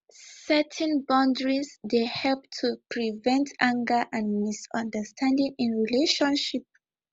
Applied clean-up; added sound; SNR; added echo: none; none; none; none.